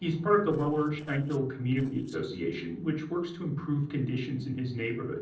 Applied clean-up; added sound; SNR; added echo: neural separator model SepFormer DNS4.